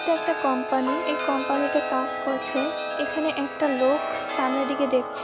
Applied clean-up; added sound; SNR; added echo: none; Chime; 3 dB; none.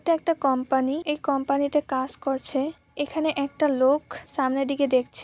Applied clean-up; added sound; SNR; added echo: none; none; none; none.